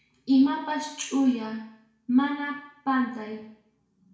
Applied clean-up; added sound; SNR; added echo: none; none; none; reverberation time 0.6 s.